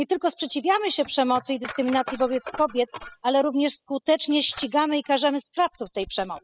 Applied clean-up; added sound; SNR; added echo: classical method spectral subtraction.